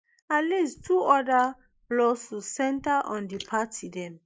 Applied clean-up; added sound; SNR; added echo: neural mask model Resemble Enhance denoiser.